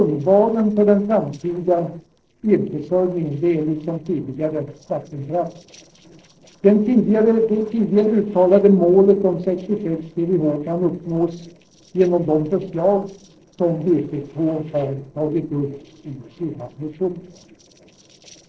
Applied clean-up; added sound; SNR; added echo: neural separator model SepFormer DNS4.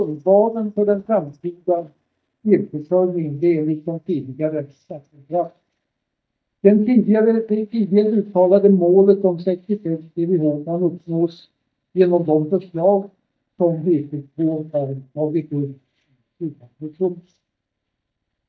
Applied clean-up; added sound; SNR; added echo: neural mask model DeepFilterNet 3.